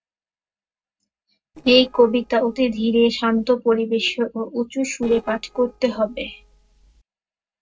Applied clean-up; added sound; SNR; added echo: neural separator model SepFormer DNS4.